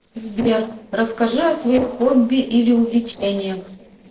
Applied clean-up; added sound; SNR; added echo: neural separator model SepFormer DNS4.